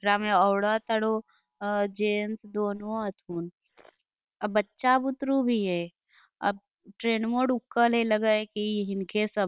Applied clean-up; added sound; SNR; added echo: neural separator model SepFormer WHAM!.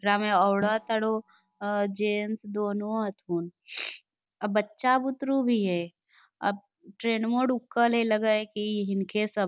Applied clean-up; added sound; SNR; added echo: none; Snare drum; 17 dB; none.